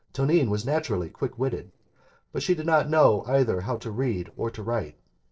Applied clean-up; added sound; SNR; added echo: neural separator model SepFormer DNS4.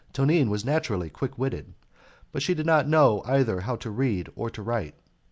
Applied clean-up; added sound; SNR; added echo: none; none; none; none.